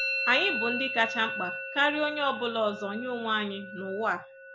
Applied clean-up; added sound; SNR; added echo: none; Musical instrument; 5 dB; none.